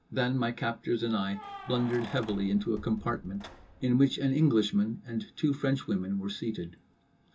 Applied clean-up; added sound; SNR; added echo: none; Keys jangling; 20 dB; reverberation time 0.2 s.